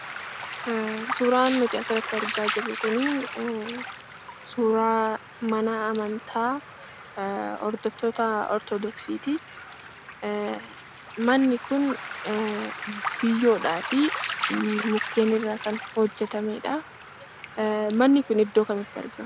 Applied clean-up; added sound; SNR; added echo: none; Waves, surf; 9 dB; none.